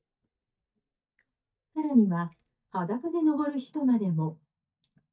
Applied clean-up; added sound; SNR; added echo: neural mask model DeepFilterNet 3.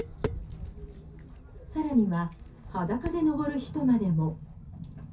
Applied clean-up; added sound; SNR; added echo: none; Tap; 11 dB; reverberation time 0.3 s.